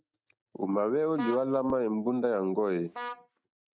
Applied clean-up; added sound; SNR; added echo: neural mask model RNNoise.